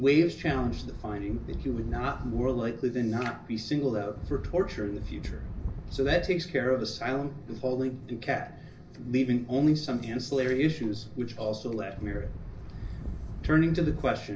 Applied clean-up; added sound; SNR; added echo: none; Wind; 6 dB; reverberation time 0.4 s.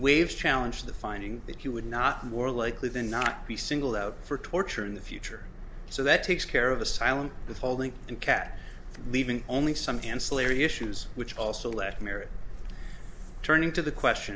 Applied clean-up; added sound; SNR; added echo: none; none; none; none.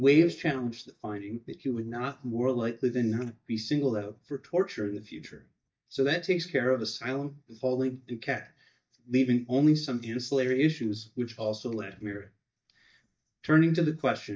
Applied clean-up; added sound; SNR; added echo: neural mask model DeepFilterNet 3.